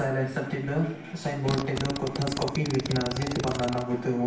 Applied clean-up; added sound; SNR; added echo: none; Fart; 7 dB; reverberation time 0.6 s.